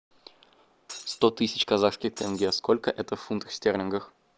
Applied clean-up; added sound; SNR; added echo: none; Shatter; 15 dB; none.